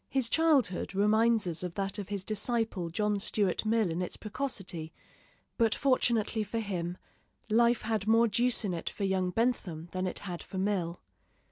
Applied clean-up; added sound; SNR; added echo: none; none; none; none.